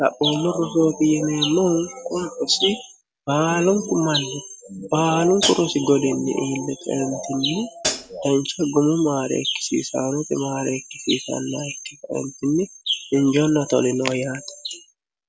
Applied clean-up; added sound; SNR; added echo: none; Hi-hat; 5 dB; none.